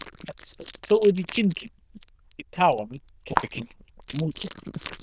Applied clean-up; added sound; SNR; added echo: neural diffusion model UNIVERSE++.